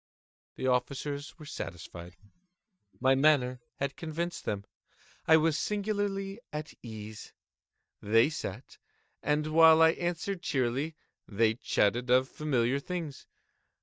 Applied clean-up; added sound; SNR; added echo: neural mask model DeepFilterNet 3.